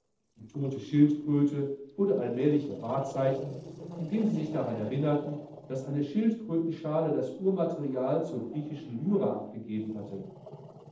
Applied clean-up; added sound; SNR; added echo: neural separator model SepFormer DNS4.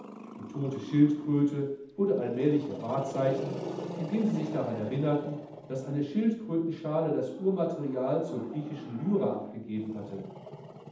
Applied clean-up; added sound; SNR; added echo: none; Growling; 13 dB; reverberation time 0.8 s.